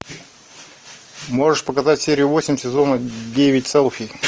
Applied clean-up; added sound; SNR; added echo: none; none; none; none.